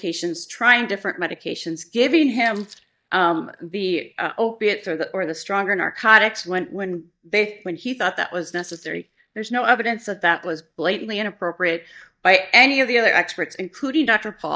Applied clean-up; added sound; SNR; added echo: neural mask model DeepFilterNet 3.